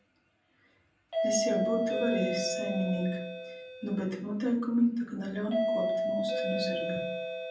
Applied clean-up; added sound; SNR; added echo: none; Doorbell; 1 dB; reverberation time 0.6 s.